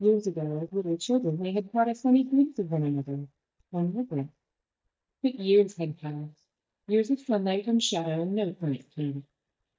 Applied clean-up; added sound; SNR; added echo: neural mask model DeepFilterNet 3.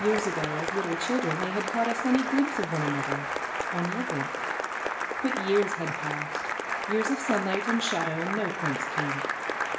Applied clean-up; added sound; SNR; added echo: none; Applause; 1 dB; reverberation time 0.5 s.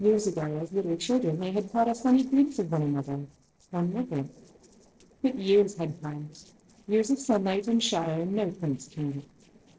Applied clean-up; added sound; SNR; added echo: neural separator model SepFormer DNS4.